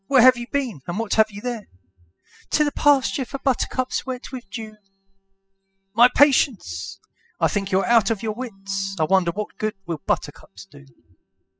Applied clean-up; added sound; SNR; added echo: classical method spectral subtraction.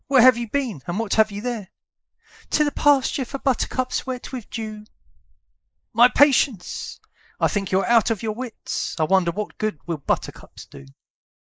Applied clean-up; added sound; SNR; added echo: neural mask model Resemble Enhance denoiser.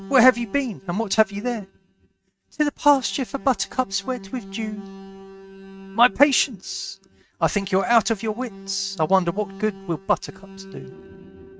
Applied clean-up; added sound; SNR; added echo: neural mask model RNNoise.